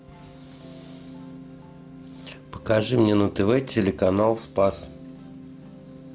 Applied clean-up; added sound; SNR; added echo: none; Piano; 18 dB; none.